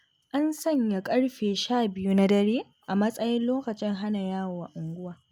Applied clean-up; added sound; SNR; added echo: none; none; none; none.